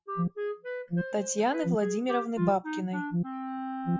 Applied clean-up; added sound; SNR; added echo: classical method Wiener filter.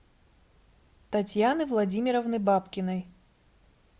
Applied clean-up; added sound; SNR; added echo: none; none; none; none.